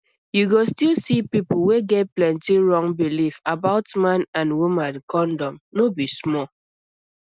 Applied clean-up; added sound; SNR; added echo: none; none; none; none.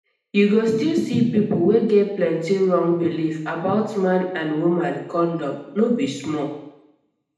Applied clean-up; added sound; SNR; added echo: none; none; none; reverberation time 0.8 s.